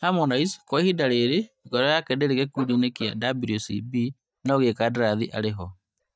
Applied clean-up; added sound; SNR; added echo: neural mask model DeepFilterNet 3.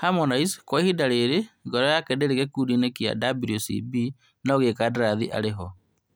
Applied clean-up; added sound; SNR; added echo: none; none; none; none.